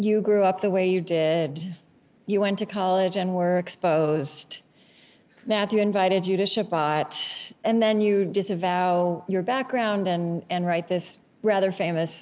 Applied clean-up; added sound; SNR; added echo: none; none; none; none.